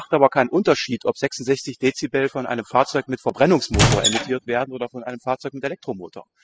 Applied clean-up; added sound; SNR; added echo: classical method spectral subtraction.